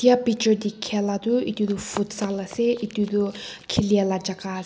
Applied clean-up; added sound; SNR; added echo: none; Run; 20 dB; none.